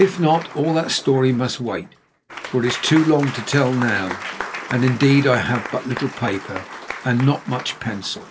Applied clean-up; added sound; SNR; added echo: none; Applause / Crowd; 12 dB; none.